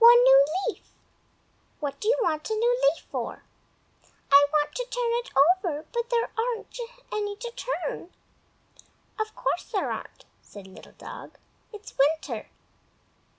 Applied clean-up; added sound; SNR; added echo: none; none; none; none.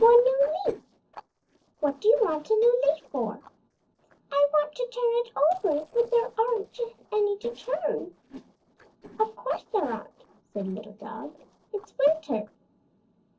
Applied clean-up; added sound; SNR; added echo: neural separator model SepFormer DNS4.